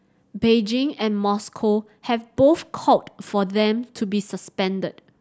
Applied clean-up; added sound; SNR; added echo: none; none; none; none.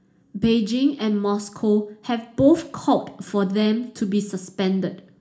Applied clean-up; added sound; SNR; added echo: none; none; none; reverberation time 0.4 s.